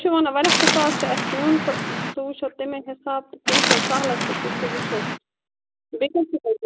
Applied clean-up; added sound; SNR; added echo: none; Waves, surf; 0 dB; none.